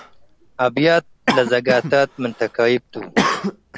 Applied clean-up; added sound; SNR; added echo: none; Cough; 6 dB; none.